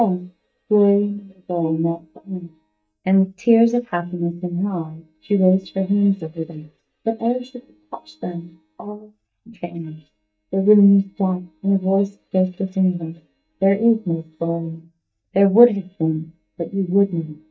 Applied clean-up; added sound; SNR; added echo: neural mask model DeepFilterNet 3.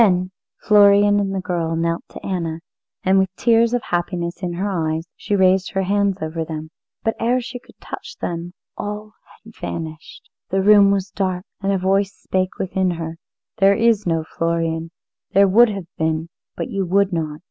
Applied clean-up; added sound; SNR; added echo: none; none; none; none.